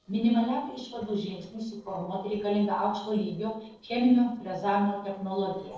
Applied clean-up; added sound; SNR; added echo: neural separator model SepFormer DNS4.